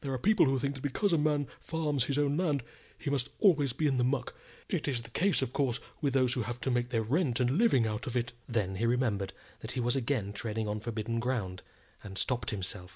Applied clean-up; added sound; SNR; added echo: none; none; none; none.